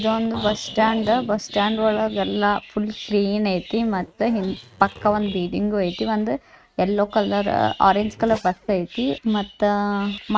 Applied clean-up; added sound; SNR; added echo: neural mask model RNNoise.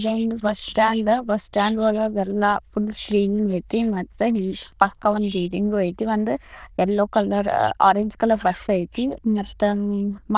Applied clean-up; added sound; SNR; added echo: neural diffusion model UNIVERSE++.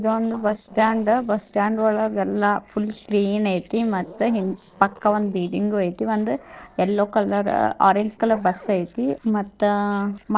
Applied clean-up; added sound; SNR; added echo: neural separator model SepFormer DNS4.